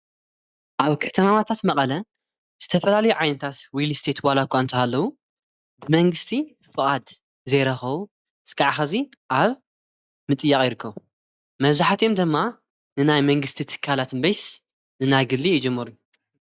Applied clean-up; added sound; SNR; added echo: none; none; none; none.